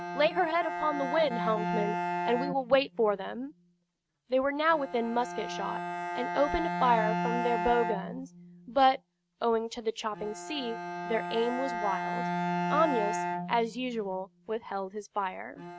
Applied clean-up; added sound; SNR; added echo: neural mask model RNNoise.